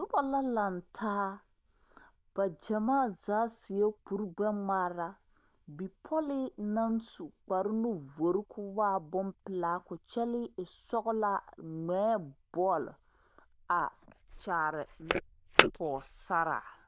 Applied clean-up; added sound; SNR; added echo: neural diffusion model UNIVERSE++.